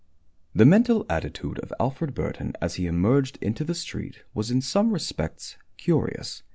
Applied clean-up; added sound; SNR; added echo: none; none; none; none.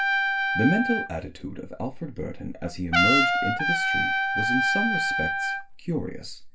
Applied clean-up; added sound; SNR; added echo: none; Trumpet; -3 dB; reverberation time 0.2 s.